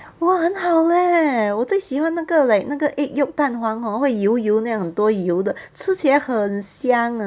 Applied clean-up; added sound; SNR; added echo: none; none; none; none.